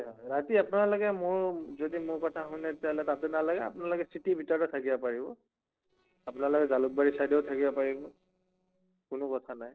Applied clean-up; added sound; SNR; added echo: neural separator model SepFormer DNS4.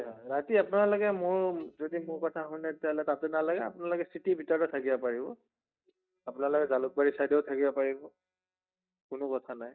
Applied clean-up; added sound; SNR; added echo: neural mask model DeepFilterNet 3.